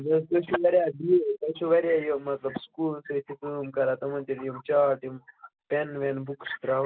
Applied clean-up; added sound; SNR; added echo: none; none; none; none.